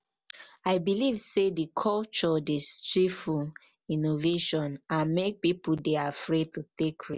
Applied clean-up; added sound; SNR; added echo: none; none; none; none.